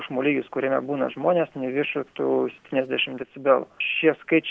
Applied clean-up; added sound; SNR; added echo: none; none; none; none.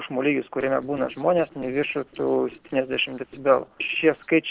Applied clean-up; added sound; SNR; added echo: neural separator model SepFormer DNS4.